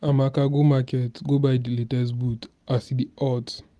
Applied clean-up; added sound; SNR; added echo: none; none; none; none.